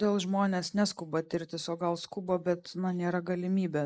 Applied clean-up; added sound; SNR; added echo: neural mask model Resemble Enhance denoiser.